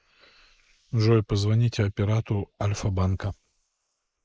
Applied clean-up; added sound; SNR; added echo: neural mask model Resemble Enhance denoiser.